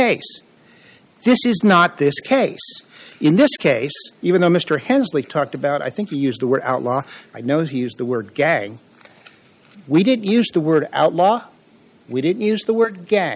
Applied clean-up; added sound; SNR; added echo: none; none; none; none.